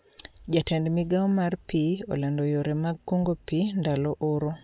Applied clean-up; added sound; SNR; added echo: none; none; none; none.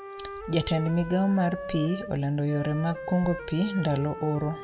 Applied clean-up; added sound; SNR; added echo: none; Wind instrument, woodwind instrument; 11 dB; reverberation time 1.1 s.